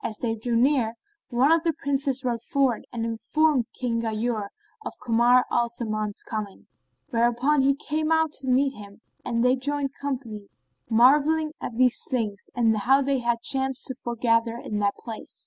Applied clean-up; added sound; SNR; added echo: none; none; none; none.